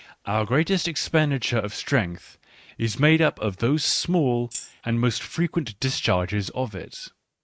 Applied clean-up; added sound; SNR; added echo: neural mask model RNNoise.